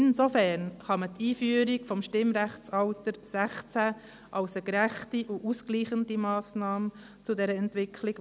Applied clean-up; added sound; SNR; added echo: none; none; none; none.